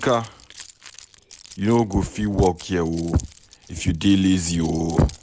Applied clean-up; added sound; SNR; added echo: none; Keys jangling; 13 dB; none.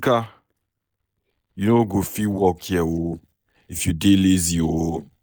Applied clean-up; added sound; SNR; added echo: neural mask model DeepFilterNet 3.